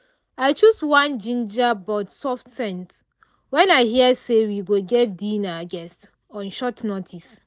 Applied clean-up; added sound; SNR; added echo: neural mask model DeepFilterNet 3.